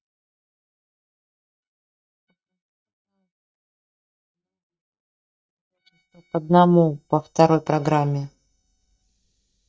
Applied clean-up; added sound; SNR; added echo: neural mask model DeepFilterNet 3.